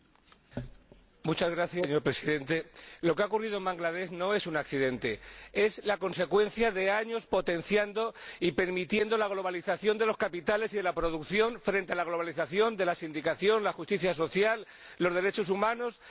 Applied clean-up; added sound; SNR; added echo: none; none; none; none.